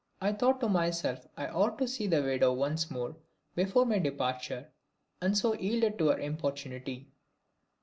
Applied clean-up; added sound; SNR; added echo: none; none; none; none.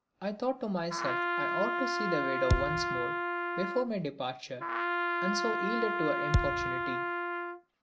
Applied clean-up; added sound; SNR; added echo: none; Trumpet + Thump, thud; -3 dB; none.